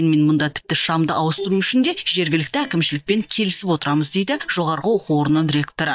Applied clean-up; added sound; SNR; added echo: neural mask model DeepFilterNet 3.